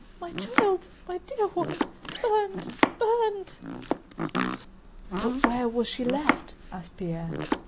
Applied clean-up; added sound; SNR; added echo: none; Domestic sounds, home sounds; 1 dB; none.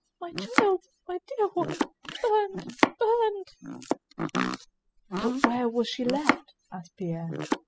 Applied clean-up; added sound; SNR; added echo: classical method spectral subtraction.